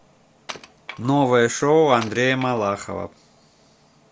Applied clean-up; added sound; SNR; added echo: none; Wood; 20 dB; none.